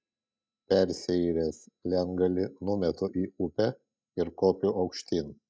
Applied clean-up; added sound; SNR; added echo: neural mask model DeepFilterNet 3.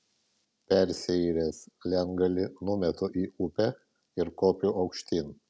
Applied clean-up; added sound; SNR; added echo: none; none; none; none.